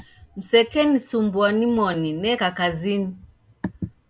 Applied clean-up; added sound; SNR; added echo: none; none; none; none.